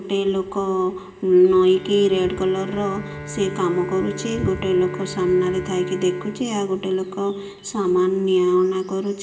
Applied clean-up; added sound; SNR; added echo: none; Bowed string instrument; 16 dB; reverberation time 1.9 s.